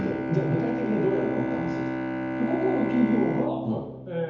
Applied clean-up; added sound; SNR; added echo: none; Bowed string instrument; 1 dB; reverberation time 1.0 s.